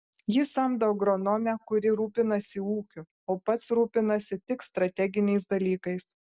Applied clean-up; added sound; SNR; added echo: none; none; none; none.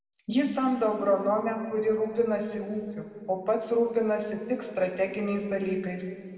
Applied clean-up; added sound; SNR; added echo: none; none; none; reverberation time 2.2 s.